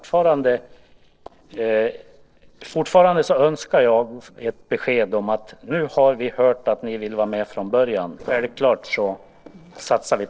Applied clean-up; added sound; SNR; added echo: neural separator model SepFormer DNS4.